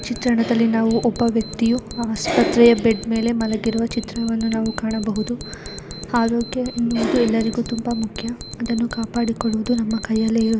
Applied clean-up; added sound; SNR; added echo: none; Alarm; 16 dB; none.